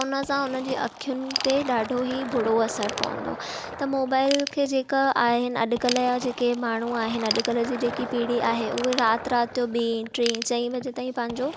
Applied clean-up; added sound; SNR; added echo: none; Fill (with liquid) + Ratchet, pawl / Tools; 10 dB; none.